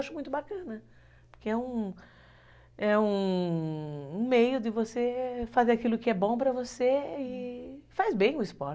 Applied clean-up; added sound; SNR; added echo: none; none; none; none.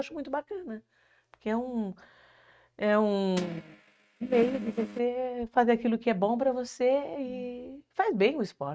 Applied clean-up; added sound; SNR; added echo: neural mask model RNNoise.